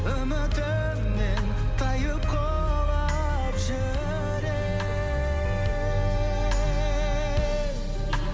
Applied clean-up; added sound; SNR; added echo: none; Vehicle; -1 dB; none.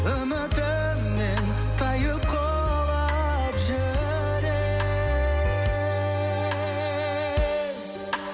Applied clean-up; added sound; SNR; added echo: none; none; none; none.